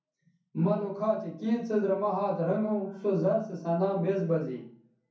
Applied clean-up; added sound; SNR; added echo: none; none; none; reverberation time 0.6 s.